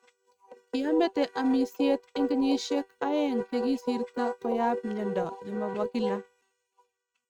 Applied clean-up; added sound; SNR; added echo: neural mask model RNNoise.